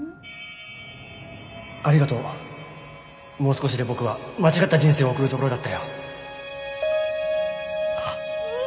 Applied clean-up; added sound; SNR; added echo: none; none; none; none.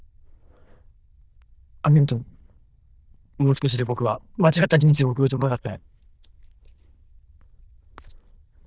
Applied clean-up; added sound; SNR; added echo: neural diffusion model UNIVERSE++.